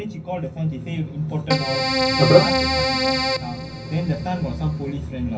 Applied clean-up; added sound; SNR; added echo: none; Keyboard (musical); 0 dB; reverberation time 0.4 s.